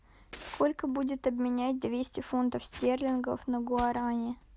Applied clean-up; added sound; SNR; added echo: none; none; none; none.